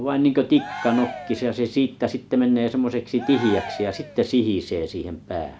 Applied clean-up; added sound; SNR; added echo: none; Cheering; 15 dB; none.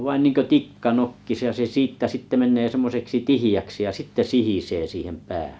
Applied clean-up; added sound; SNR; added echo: none; none; none; none.